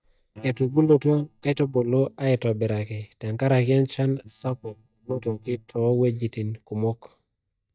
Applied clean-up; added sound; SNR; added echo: neural mask model DeepFilterNet 3.